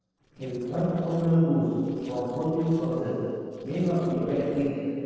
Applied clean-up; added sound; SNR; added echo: neural separator model SepFormer DNS4.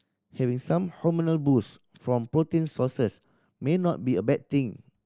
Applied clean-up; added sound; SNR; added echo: none; none; none; none.